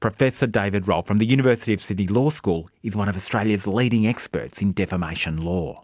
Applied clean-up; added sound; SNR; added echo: none; none; none; none.